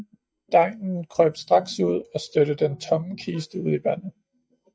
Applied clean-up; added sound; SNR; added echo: neural mask model DeepFilterNet 3.